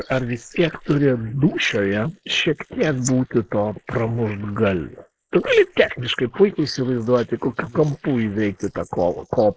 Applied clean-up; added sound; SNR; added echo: neural mask model Resemble Enhance denoiser.